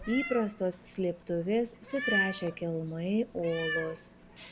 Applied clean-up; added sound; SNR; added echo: none; Meow; 6 dB; none.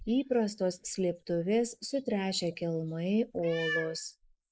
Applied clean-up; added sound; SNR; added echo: neural mask model Resemble Enhance denoiser.